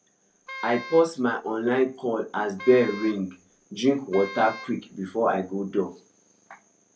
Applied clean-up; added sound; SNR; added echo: none; Wind instrument, woodwind instrument; 15 dB; none.